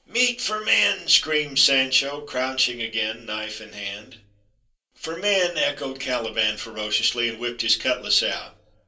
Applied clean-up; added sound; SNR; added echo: none; none; none; reverberation time 0.3 s.